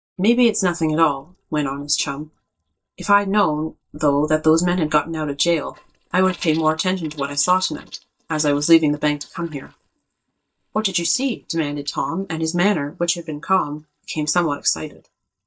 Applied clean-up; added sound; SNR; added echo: neural mask model DeepFilterNet 3.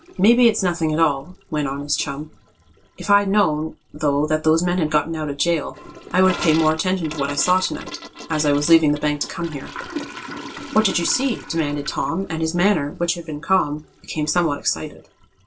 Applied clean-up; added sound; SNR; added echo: none; Toilet flush / Gurgling; 16 dB; reverberation time 0.2 s.